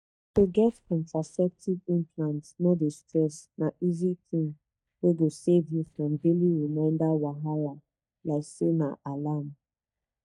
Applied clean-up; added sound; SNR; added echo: neural mask model DeepFilterNet 3.